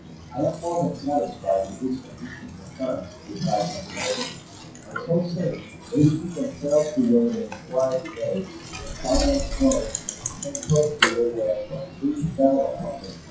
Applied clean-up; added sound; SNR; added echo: classical method WPE with log-MMSE.